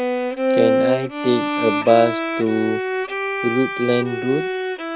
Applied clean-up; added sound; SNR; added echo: none; Bowed string instrument; 1 dB; none.